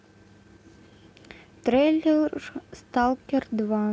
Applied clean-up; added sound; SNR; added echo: none; none; none; none.